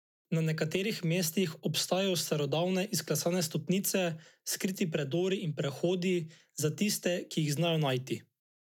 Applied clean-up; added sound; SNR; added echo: none; none; none; none.